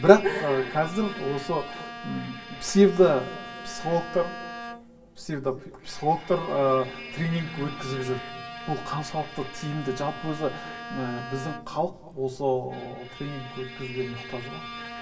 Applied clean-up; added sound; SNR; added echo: none; Bowed string instrument; 13 dB; reverberation time 2.7 s.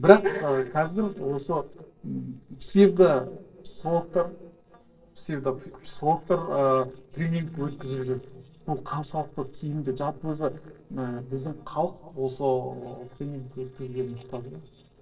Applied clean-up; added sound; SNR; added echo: neural separator model SepFormer DNS4.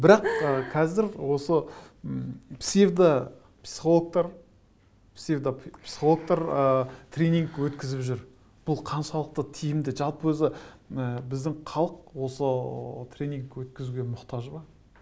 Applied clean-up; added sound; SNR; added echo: none; none; none; none.